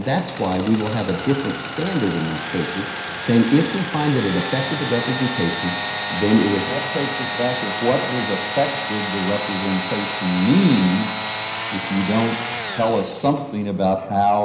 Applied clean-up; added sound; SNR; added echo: none; Sawing / Engine; 5 dB; reverberation time 0.9 s.